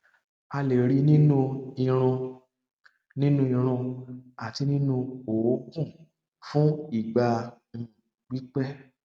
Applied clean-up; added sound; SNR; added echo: none; none; none; none.